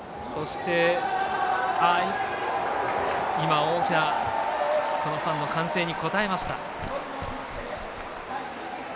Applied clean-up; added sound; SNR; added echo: none; Tearing; 17 dB; none.